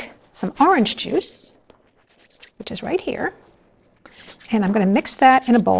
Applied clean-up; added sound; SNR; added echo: neural separator model SepFormer DNS4.